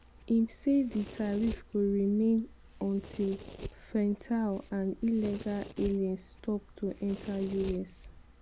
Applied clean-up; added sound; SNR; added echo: none; Domestic sounds, home sounds; 15 dB; none.